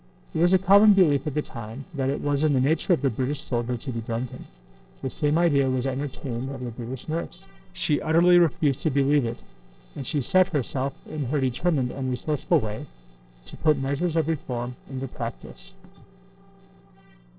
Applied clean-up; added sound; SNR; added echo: neural separator model SepFormer DNS4.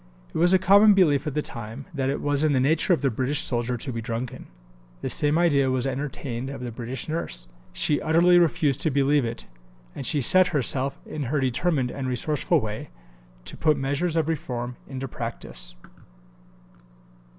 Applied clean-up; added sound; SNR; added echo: none; none; none; none.